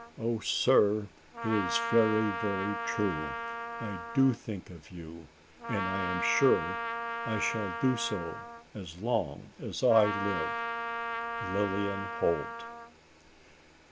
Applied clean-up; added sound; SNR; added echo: none; Trumpet; 5 dB; none.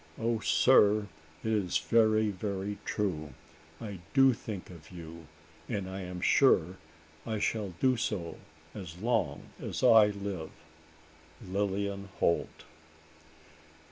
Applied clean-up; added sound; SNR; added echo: none; none; none; none.